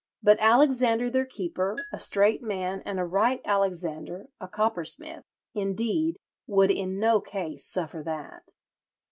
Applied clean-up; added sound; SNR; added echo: none; Marimba, xylophone; 19 dB; none.